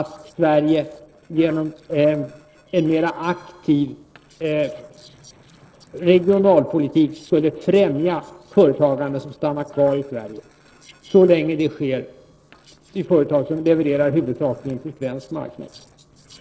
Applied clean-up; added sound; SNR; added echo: neural separator model SepFormer DNS4.